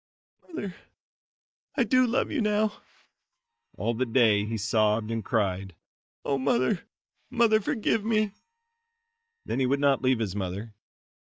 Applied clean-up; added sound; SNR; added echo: neural mask model DeepFilterNet 3.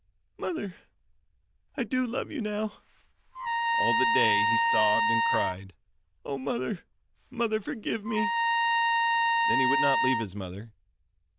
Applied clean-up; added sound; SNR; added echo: neural diffusion model UNIVERSE++.